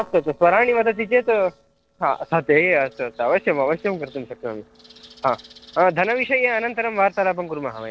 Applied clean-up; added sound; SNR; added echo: neural separator model SepFormer DNS4.